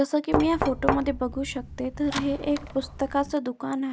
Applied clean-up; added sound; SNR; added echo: none; Knock; 5 dB; none.